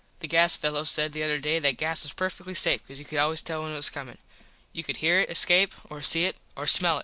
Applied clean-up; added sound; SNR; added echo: none; none; none; none.